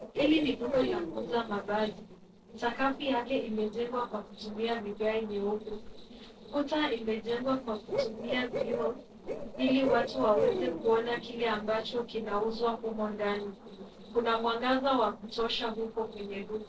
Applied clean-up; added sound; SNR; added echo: neural separator model SepFormer DNS4.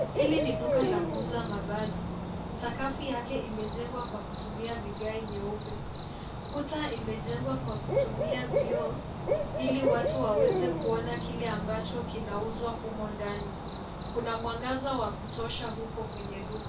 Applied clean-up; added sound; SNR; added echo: none; Cricket / Bird; -2 dB; reverberation time 0.2 s.